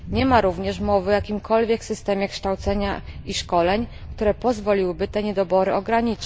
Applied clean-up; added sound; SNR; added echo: none; Thunder; 13 dB; none.